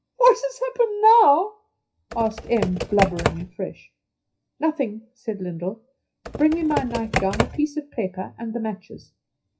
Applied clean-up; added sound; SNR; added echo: classical method WPE with log-MMSE.